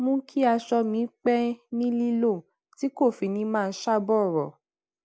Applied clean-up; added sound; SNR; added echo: none; none; none; none.